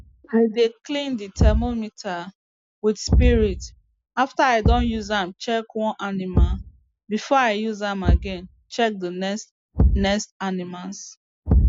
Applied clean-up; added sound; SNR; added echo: none; Thump, thud; 0 dB; none.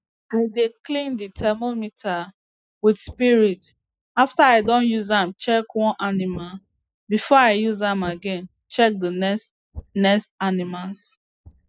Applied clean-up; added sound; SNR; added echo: neural mask model DeepFilterNet 3.